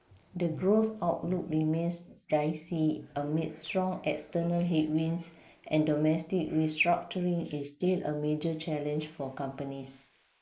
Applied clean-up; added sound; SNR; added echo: neural mask model Resemble Enhance denoiser.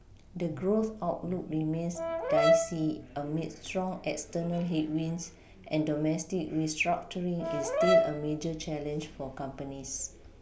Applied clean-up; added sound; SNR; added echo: none; Brass instrument; -3 dB; none.